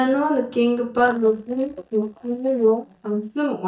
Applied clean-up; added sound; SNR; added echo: neural mask model DeepFilterNet 3.